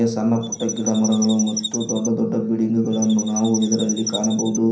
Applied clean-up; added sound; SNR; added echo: none; Chirp, tweet; 10 dB; reverberation time 0.6 s.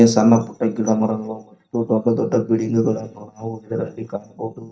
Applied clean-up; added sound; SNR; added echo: neural mask model DeepFilterNet 3.